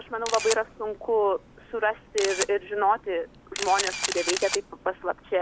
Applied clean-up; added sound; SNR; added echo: none; Camera; 8 dB; none.